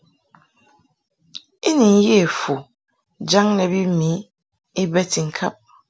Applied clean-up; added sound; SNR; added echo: none; none; none; none.